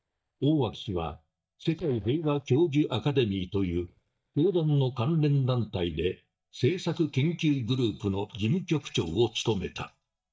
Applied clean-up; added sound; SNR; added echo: neural mask model DeepFilterNet 3.